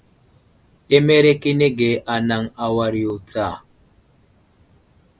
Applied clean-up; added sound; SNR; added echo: none; none; none; none.